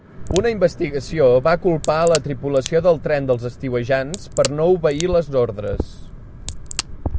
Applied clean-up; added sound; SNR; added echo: none; Crack; 16 dB; none.